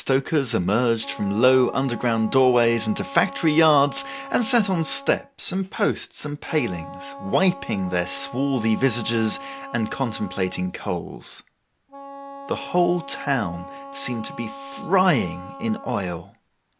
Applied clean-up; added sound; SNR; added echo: none; Wind instrument, woodwind instrument; 16 dB; none.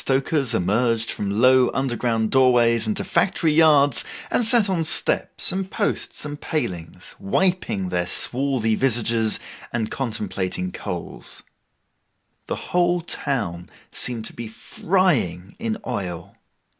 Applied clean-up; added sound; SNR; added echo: none; none; none; none.